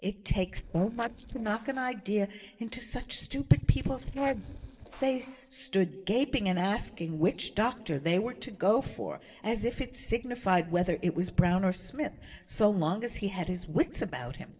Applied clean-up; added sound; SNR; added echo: neural separator model SepFormer DNS4.